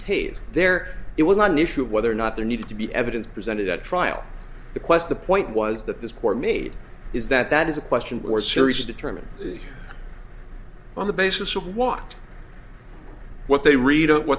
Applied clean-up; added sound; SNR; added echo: none; none; none; none.